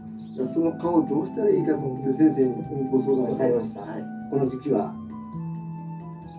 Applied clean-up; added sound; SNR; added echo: none; none; none; reverberation time 0.3 s.